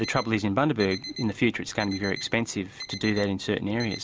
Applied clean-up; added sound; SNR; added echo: none; Alarm; 15 dB; none.